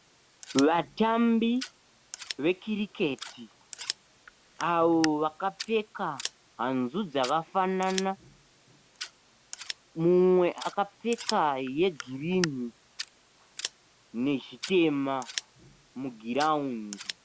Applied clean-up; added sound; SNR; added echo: none; Scissors; 14 dB; none.